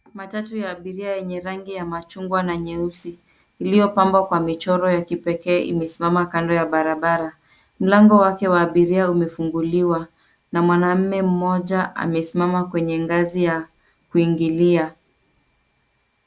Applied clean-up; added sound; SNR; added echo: none; none; none; none.